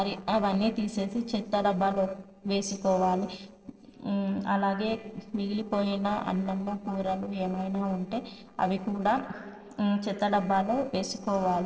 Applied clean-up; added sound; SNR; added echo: neural separator model SepFormer DNS4.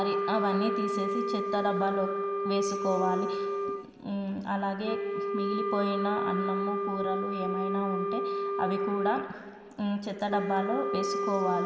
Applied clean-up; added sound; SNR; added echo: none; Wind instrument, woodwind instrument; 0 dB; reverberation time 2.6 s.